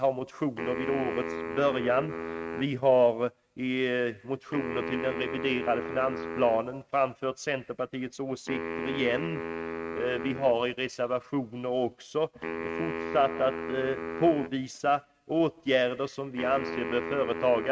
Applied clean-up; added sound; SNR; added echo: neural mask model RNNoise.